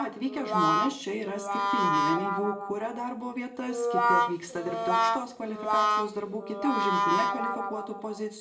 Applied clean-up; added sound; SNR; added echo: none; Brass instrument; -4 dB; reverberation time 0.6 s.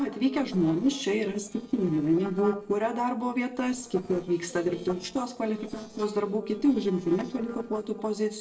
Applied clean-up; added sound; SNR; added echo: neural separator model SepFormer DNS4.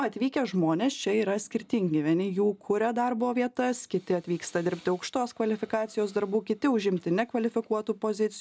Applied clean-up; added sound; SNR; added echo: none; none; none; none.